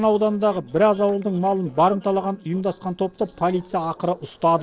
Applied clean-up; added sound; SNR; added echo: neural separator model SepFormer DNS4.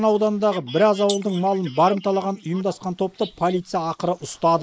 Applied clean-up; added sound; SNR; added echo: neural mask model Resemble Enhance denoiser.